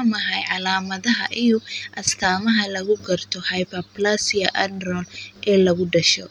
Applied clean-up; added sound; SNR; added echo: none; none; none; none.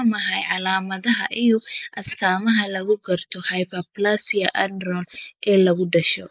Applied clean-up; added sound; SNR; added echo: neural mask model Resemble Enhance denoiser.